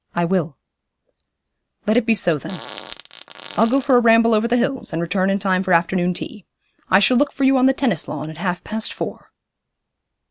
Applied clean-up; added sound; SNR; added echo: none; Fart; 15 dB; none.